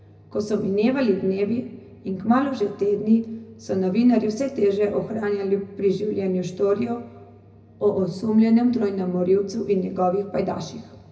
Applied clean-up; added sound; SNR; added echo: none; none; none; reverberation time 0.4 s.